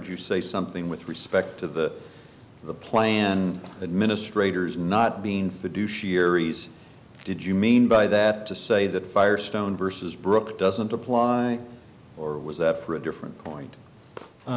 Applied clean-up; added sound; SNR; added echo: none; none; none; none.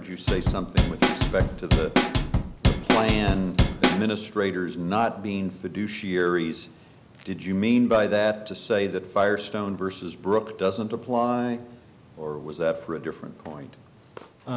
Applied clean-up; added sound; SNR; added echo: none; Drum / Drum kit; -4 dB; none.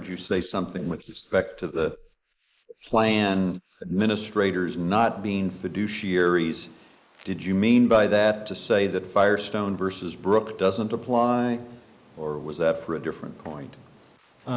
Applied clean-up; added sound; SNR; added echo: neural mask model Resemble Enhance denoiser.